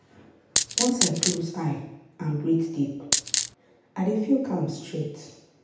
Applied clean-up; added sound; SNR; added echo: none; Coin (dropping); -4 dB; reverberation time 0.8 s.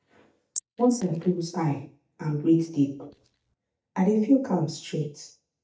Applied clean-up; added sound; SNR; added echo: neural mask model DeepFilterNet 3.